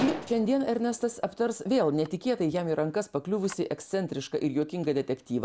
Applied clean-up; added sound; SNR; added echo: none; Gunshot, gunfire; 17 dB; none.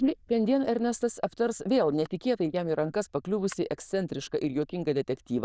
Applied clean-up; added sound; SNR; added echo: neural diffusion model UNIVERSE++.